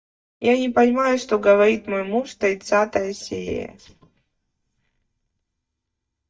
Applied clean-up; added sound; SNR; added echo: neural mask model DeepFilterNet 3.